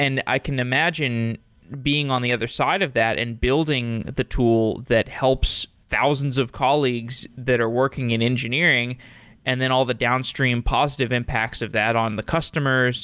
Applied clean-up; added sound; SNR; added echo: none; none; none; none.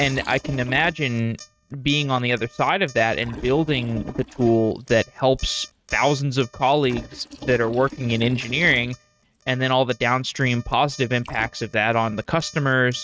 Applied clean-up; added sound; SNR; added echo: neural mask model RNNoise.